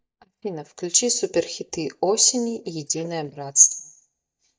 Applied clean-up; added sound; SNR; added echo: neural mask model DeepFilterNet 3.